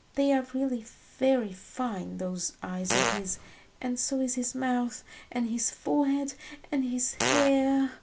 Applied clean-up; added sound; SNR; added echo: none; Fart; 0 dB; none.